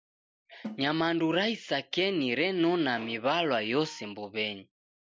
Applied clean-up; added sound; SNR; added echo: none; Snare drum; 13 dB; none.